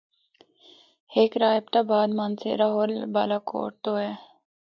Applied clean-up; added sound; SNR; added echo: none; none; none; none.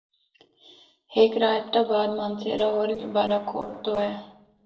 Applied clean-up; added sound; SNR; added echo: neural separator model SepFormer DNS4.